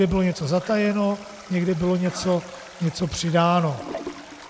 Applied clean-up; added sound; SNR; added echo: none; Toilet flush; 16 dB; none.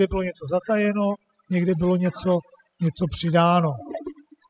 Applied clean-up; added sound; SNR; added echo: classical method spectral subtraction.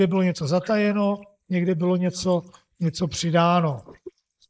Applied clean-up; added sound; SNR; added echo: neural mask model Resemble Enhance denoiser.